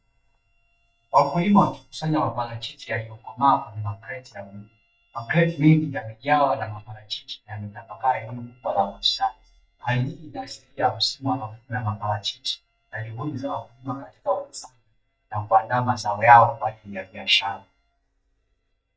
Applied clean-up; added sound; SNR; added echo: neural mask model DeepFilterNet 3.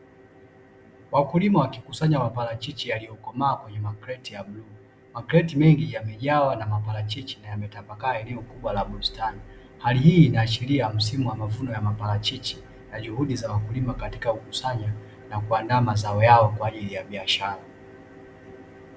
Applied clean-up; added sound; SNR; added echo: none; none; none; none.